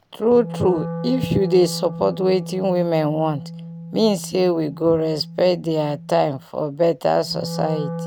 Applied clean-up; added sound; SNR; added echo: none; Wind instrument, woodwind instrument; 11 dB; none.